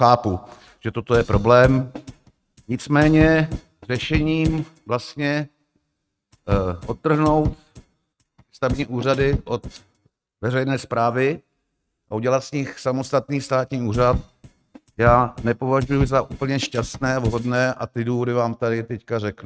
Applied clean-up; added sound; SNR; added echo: neural mask model RNNoise.